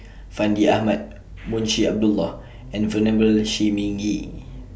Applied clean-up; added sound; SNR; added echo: none; none; none; none.